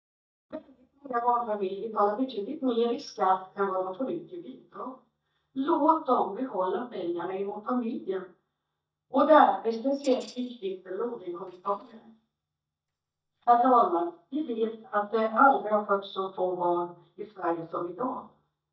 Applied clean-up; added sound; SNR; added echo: neural mask model DeepFilterNet 3.